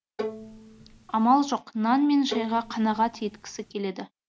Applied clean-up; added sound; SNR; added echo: none; Bowed string instrument; 12 dB; none.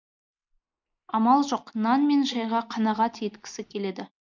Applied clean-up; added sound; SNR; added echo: neural mask model Resemble Enhance denoiser.